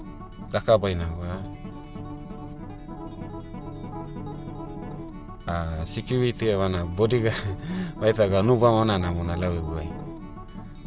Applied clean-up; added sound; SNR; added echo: none; Acoustic guitar; 11 dB; none.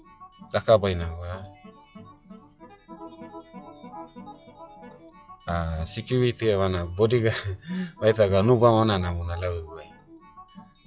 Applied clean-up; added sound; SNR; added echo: classical method log-MMSE.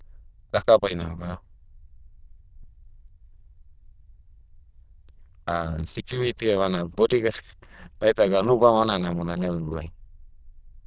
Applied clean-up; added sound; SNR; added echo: neural diffusion model UNIVERSE++.